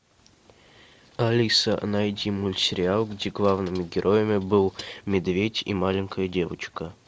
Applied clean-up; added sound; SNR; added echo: none; none; none; none.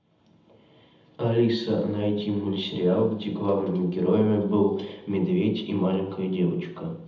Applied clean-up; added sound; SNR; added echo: none; none; none; reverberation time 0.8 s.